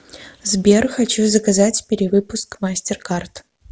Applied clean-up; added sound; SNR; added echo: none; none; none; none.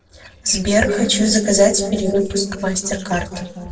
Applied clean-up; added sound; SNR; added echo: neural separator model SepFormer DNS4.